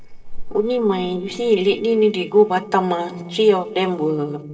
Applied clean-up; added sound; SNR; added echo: neural separator model SepFormer DNS4.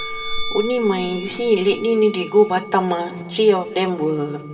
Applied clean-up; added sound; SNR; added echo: none; Musical instrument; 15 dB; reverberation time 2.9 s.